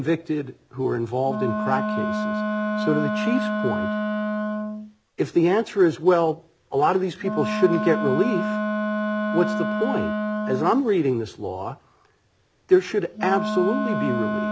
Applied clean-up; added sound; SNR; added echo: none; Wind instrument, woodwind instrument; 3 dB; none.